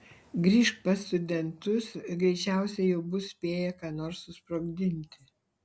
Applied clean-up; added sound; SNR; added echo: none; none; none; none.